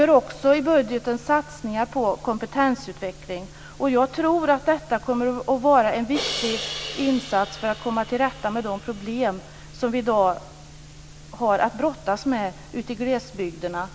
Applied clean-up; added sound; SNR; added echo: none; Crash cymbal; 17 dB; none.